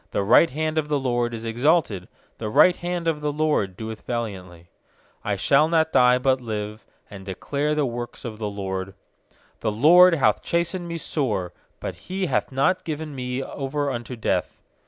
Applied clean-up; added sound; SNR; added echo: none; none; none; none.